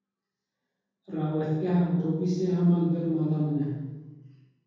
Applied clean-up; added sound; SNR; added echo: none; none; none; reverberation time 1.3 s.